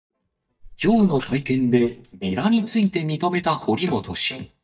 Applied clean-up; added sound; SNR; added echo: neural mask model DeepFilterNet 3.